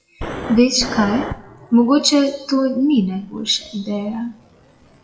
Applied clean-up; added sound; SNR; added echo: classical method WPE with log-MMSE.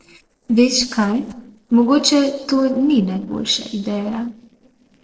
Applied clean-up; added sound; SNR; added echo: neural separator model SepFormer DNS4.